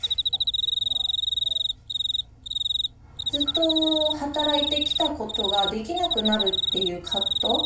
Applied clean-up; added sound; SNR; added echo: none; Cricket; -3 dB; reverberation time 0.4 s.